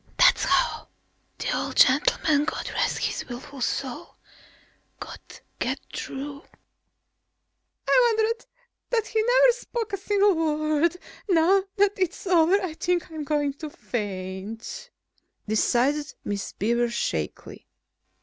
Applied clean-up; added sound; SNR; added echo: none; none; none; none.